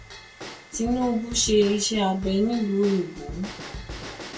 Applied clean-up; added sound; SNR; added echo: none; Bell / Drum / Drum kit; 13 dB; reverberation time 0.2 s.